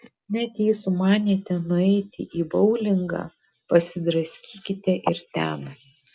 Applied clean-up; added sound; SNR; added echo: none; none; none; none.